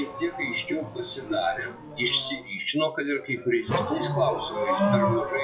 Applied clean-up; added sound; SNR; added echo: classical method WPE with log-MMSE.